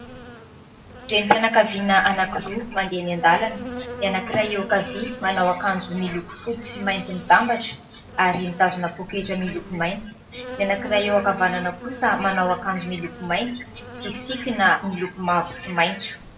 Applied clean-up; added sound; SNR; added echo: none; Insect; 14 dB; reverberation time 0.4 s.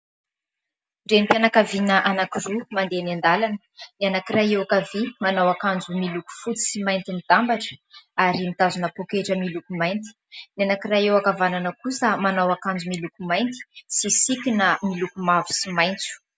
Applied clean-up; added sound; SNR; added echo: none; none; none; none.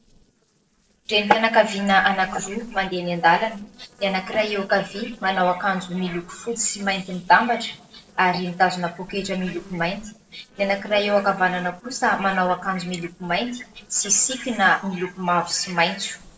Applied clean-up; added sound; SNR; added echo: neural separator model SepFormer DNS4.